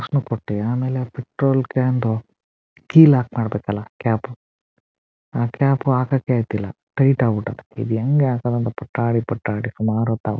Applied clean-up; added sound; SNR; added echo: none; none; none; none.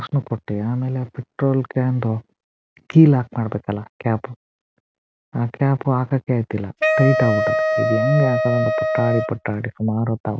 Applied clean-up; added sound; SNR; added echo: none; Wind instrument, woodwind instrument; 0 dB; none.